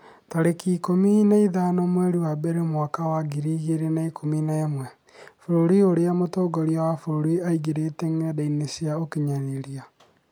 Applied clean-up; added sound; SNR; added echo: none; none; none; none.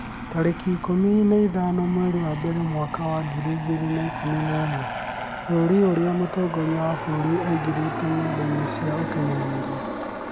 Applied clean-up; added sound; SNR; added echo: none; Aircraft; 7 dB; none.